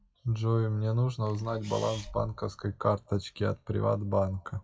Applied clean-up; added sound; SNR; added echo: classical method WPE with log-MMSE.